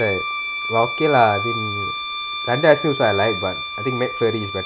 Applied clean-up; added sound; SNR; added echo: none; Bowed string instrument; 6 dB; none.